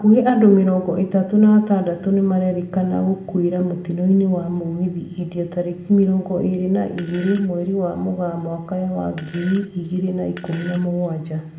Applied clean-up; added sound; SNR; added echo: none; Fart; 20 dB; reverberation time 0.7 s.